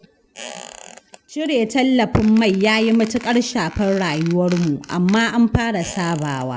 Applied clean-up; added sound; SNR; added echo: none; Squeak; 19 dB; none.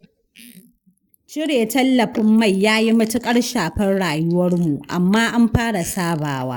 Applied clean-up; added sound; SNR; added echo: neural mask model Resemble Enhance denoiser.